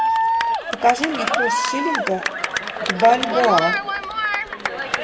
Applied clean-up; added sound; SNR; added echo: none; Cheering; 0 dB; reverberation time 1.2 s.